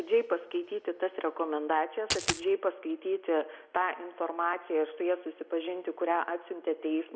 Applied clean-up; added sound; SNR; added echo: none; Coin (dropping); 1 dB; none.